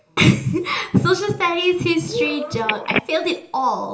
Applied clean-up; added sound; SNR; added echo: none; Telephone; 4 dB; reverberation time 0.5 s.